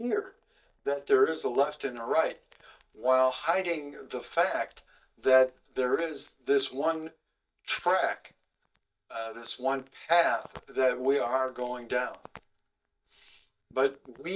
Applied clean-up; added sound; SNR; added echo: neural mask model DeepFilterNet 3.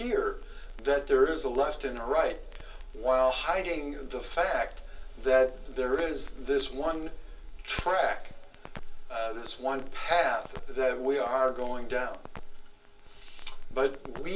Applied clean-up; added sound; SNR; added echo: none; Crackle; 8 dB; reverberation time 0.3 s.